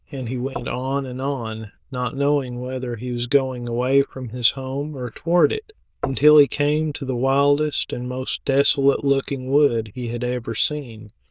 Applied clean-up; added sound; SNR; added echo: neural diffusion model UNIVERSE++.